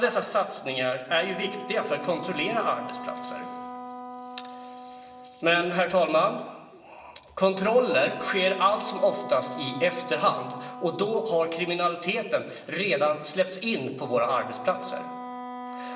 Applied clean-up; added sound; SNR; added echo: none; Wind instrument, woodwind instrument; 13 dB; reverberation time 1.1 s.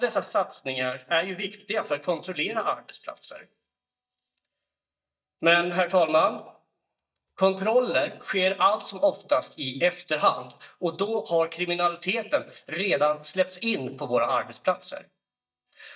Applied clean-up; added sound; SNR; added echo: neural mask model DeepFilterNet 3.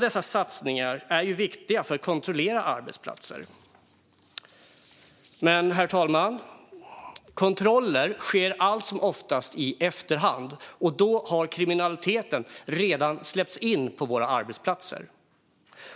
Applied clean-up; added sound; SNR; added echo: none; none; none; none.